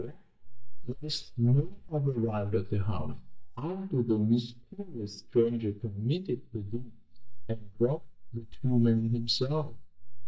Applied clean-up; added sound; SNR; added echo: neural mask model DeepFilterNet 3.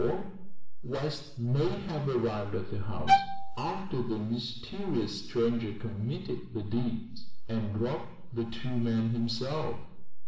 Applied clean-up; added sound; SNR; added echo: none; Bowed string instrument; -2 dB; reverberation time 0.8 s.